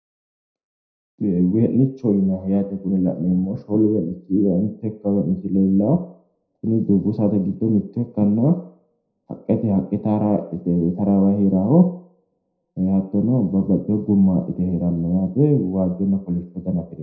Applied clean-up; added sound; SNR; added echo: none; none; none; reverberation time 0.4 s.